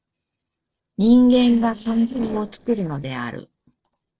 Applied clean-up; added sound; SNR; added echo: neural separator model SepFormer DNS4.